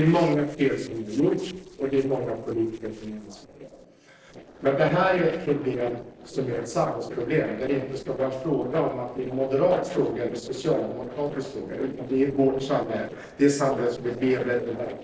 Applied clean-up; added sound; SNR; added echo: neural separator model SepFormer DNS4.